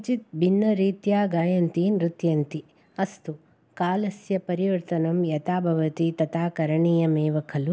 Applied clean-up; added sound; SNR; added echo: none; none; none; none.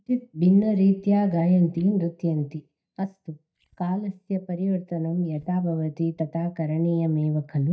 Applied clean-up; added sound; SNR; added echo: neural mask model DeepFilterNet 3.